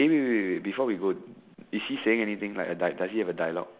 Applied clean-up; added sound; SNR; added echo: none; none; none; none.